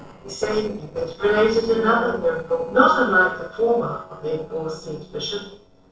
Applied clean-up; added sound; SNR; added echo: neural separator model SepFormer DNS4.